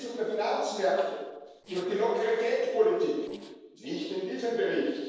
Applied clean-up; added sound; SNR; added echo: neural separator model SepFormer DNS4.